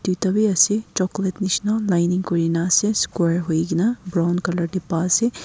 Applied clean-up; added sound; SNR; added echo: none; none; none; none.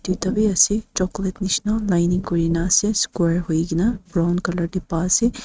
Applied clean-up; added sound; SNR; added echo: neural mask model RNNoise.